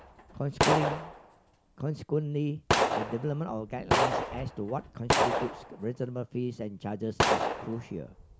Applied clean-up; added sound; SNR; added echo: none; Gunshot, gunfire; -3 dB; none.